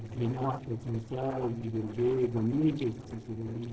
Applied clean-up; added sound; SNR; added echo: neural separator model SepFormer DNS4.